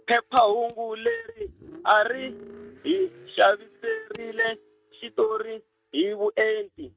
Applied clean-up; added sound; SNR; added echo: neural mask model RNNoise.